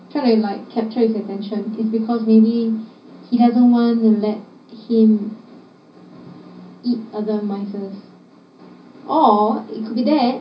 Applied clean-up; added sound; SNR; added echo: none; none; none; reverberation time 0.5 s.